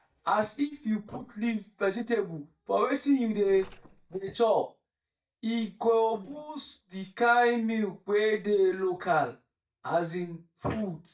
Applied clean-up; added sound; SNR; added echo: neural mask model DeepFilterNet 3.